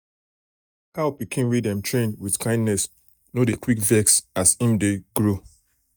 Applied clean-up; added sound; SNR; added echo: neural mask model DeepFilterNet 3.